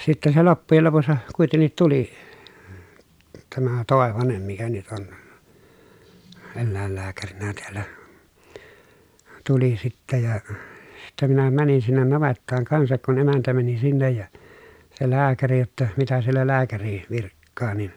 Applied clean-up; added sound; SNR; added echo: none; none; none; none.